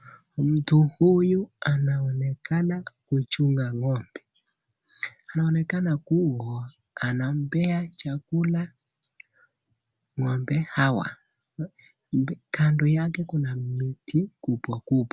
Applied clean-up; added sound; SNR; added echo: none; none; none; none.